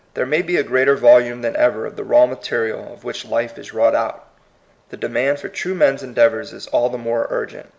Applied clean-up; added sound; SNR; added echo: none; none; none; none.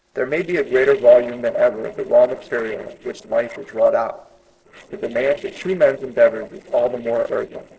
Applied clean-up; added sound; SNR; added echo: neural separator model SepFormer DNS4.